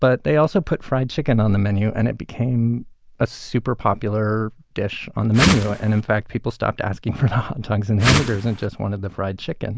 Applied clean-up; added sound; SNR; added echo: none; Whoosh, swoosh, swish; 1 dB; none.